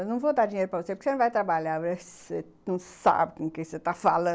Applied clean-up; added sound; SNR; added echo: none; none; none; none.